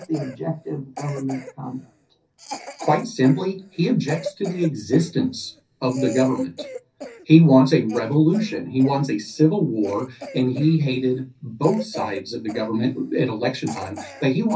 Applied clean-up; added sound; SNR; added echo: none; Cough; 17 dB; reverberation time 0.3 s.